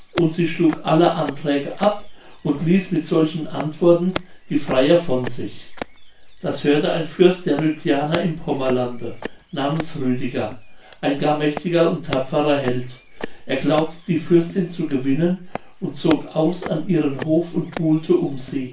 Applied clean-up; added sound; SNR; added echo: none; Walk, footsteps; 16 dB; reverberation time 0.3 s.